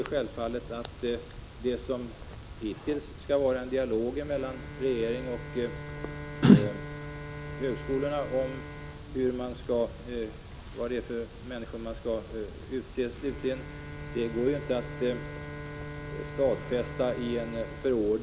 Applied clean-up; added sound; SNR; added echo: none; Bowed string instrument; 13 dB; none.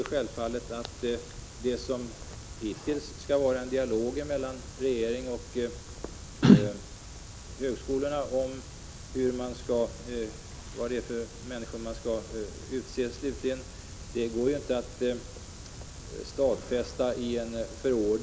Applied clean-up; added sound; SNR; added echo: none; none; none; none.